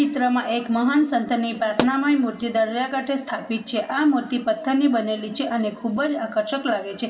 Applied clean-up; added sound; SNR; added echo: none; Explosion; 11 dB; reverberation time 2.6 s.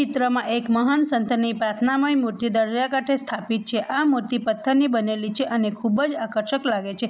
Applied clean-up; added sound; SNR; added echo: none; none; none; none.